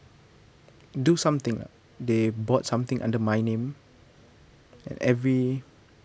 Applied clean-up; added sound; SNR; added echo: none; none; none; none.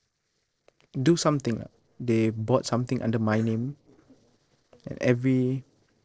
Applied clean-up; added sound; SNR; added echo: neural separator model SepFormer DNS4.